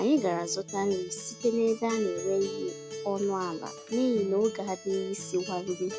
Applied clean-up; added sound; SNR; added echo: none; Acoustic guitar; 11 dB; none.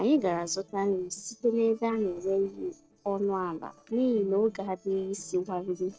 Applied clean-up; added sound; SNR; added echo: neural separator model SepFormer DNS4.